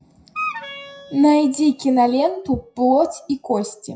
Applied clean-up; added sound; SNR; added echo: classical method WPE with log-MMSE.